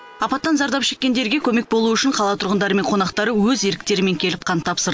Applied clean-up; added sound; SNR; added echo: none; none; none; none.